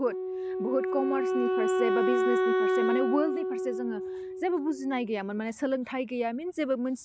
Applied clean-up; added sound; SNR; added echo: none; Wind instrument, woodwind instrument; -1 dB; none.